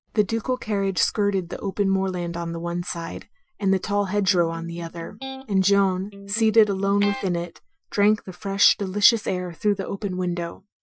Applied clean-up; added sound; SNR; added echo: classical method Wiener filter.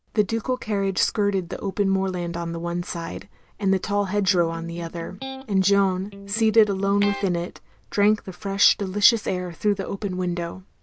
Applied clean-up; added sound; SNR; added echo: none; Electric guitar; 14 dB; none.